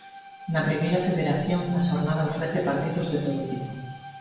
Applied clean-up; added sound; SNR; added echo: none; Bowed string instrument; 17 dB; reverberation time 1.0 s.